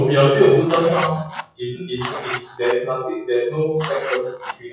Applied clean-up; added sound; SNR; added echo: classical method WPE with log-MMSE.